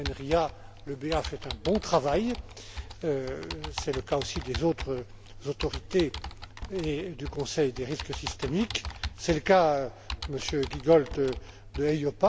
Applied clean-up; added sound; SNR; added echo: none; Computer keyboard; 10 dB; none.